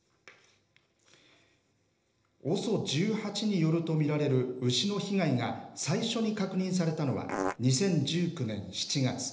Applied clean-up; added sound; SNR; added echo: neural separator model SepFormer DNS4.